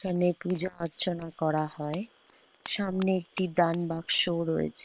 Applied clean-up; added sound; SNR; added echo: neural separator model SepFormer WHAM!.